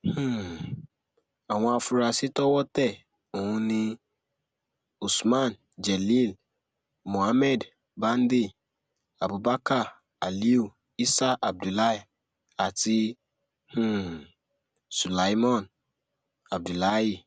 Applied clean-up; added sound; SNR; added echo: none; none; none; none.